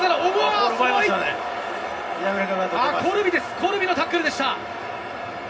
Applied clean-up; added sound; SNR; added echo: none; none; none; reverberation time 0.4 s.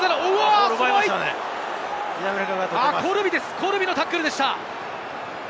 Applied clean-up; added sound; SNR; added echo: none; none; none; none.